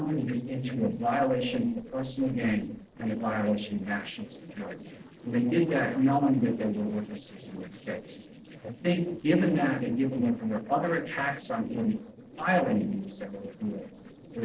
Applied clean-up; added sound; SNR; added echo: neural separator model SepFormer DNS4.